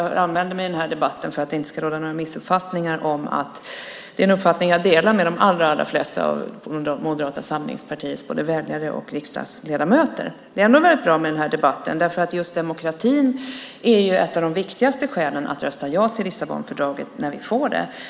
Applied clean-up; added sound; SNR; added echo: none; none; none; none.